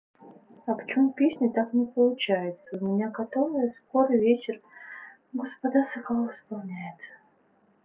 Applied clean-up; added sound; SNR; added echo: none; none; none; none.